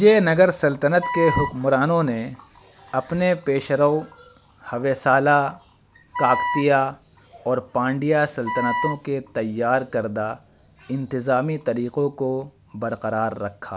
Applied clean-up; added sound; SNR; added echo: none; Wind instrument, woodwind instrument; 5 dB; none.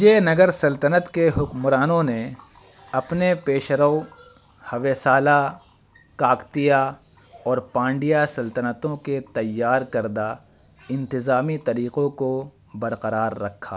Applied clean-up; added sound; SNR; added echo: none; none; none; none.